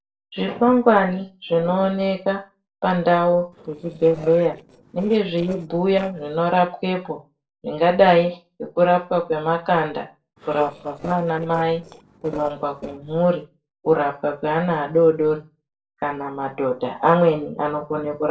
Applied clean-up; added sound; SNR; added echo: neural separator model SepFormer DNS4.